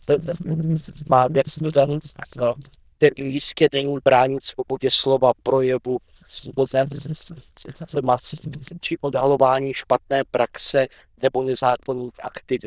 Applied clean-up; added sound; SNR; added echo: neural diffusion model UNIVERSE++.